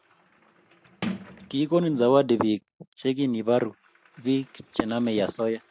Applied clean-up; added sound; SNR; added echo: none; Sliding door; 17 dB; none.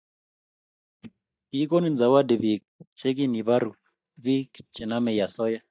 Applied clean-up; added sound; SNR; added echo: neural mask model DeepFilterNet 3.